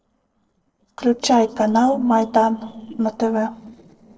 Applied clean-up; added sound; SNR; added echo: neural separator model SepFormer DNS4.